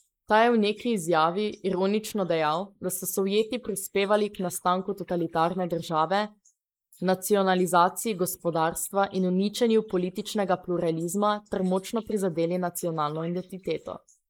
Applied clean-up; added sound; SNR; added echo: neural mask model Resemble Enhance denoiser.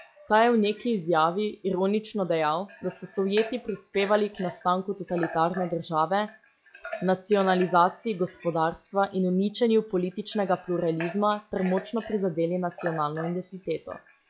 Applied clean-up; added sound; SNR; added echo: classical method log-MMSE.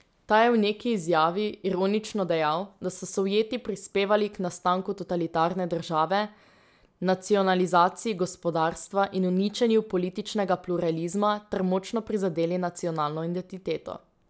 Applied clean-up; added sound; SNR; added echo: none; none; none; none.